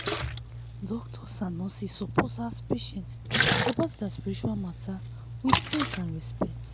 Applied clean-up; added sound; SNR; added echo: none; Splash, splatter; -1 dB; none.